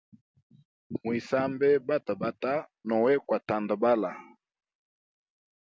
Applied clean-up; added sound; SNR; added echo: none; none; none; none.